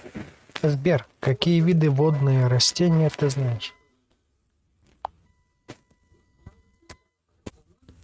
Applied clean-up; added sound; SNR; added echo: neural mask model RNNoise.